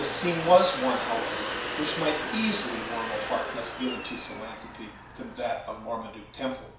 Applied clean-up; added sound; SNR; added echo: none; Domestic sounds, home sounds; 6 dB; reverberation time 0.6 s.